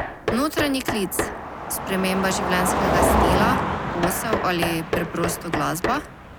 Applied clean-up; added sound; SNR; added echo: none; Car passing by + Knock; -1 dB; none.